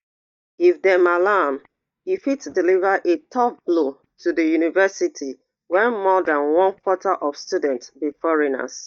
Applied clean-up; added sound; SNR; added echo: neural mask model DeepFilterNet 3.